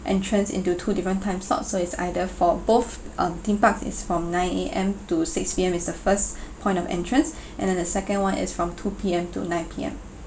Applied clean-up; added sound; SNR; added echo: none; none; none; none.